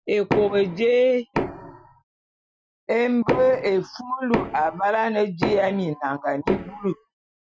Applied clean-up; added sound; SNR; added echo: classical method Wiener filter.